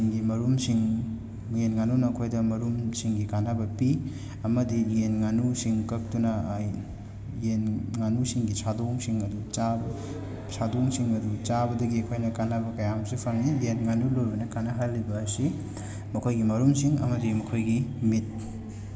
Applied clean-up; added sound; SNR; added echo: none; none; none; none.